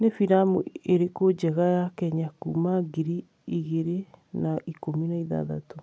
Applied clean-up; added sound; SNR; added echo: none; none; none; none.